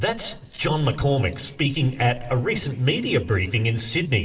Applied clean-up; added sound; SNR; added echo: neural separator model SepFormer DNS4.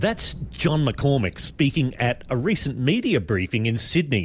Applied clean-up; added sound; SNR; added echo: none; none; none; none.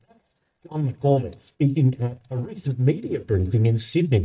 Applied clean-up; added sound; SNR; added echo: neural mask model DeepFilterNet 3.